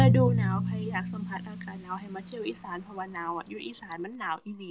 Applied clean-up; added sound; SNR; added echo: none; Drum; -3 dB; none.